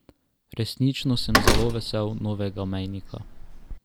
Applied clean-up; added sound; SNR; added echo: none; Slam; -1 dB; none.